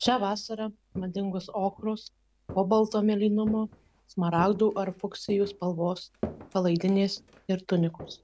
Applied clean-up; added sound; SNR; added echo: none; Walk, footsteps; 17 dB; none.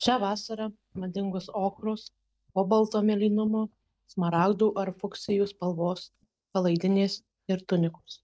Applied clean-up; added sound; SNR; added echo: neural mask model DeepFilterNet 3.